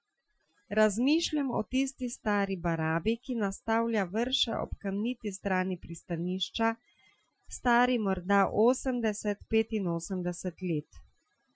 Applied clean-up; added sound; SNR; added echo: classical method Wiener filter.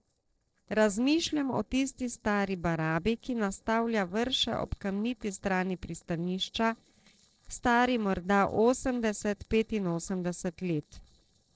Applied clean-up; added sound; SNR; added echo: neural separator model SepFormer DNS4.